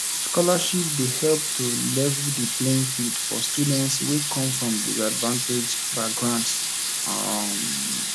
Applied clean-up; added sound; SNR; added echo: none; Sink (filling or washing) / Water tap, faucet; -2 dB; none.